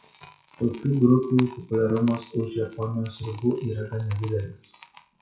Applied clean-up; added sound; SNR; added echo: classical method WPE with log-MMSE.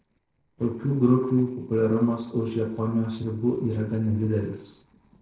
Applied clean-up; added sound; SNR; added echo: neural separator model SepFormer DNS4.